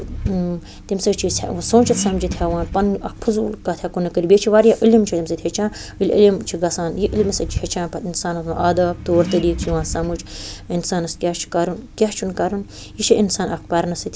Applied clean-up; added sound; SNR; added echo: none; Accelerating, revving, vroom; 12 dB; none.